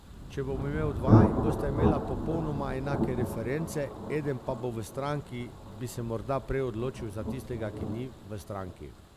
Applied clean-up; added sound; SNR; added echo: none; Thunder; -3 dB; none.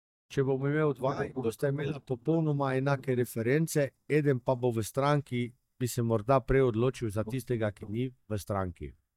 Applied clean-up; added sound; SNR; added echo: neural mask model DeepFilterNet 3.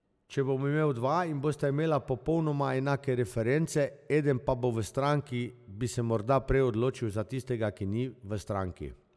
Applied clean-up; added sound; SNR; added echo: none; none; none; none.